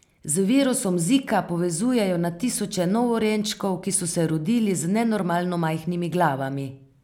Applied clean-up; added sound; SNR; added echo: none; none; none; none.